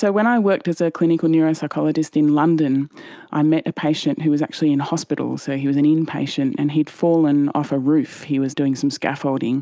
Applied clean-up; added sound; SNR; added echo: none; none; none; none.